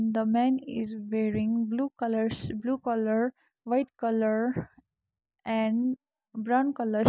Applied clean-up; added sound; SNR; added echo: none; none; none; none.